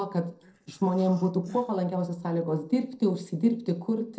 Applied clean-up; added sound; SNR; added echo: neural separator model SepFormer DNS4.